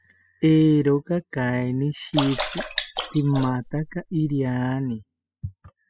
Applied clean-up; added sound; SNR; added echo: classical method spectral subtraction.